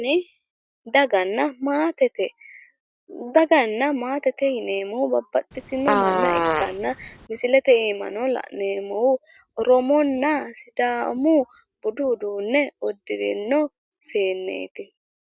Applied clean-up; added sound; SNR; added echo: none; Fart; 0 dB; none.